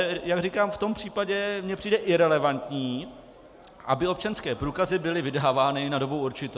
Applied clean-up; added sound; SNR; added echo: none; none; none; none.